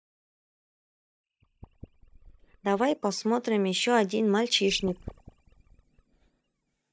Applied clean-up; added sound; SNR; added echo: neural mask model DeepFilterNet 3.